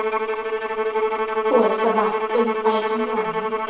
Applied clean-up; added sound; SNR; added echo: none; Bowed string instrument; -3 dB; reverberation time 0.6 s.